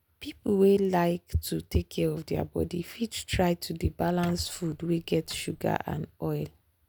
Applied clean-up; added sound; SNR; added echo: none; Squeak; 20 dB; none.